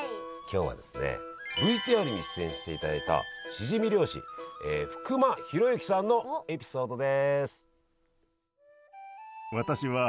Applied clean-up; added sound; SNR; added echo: none; none; none; none.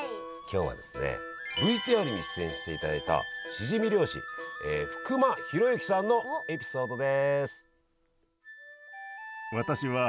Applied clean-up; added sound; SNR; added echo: none; Wind instrument, woodwind instrument; 13 dB; none.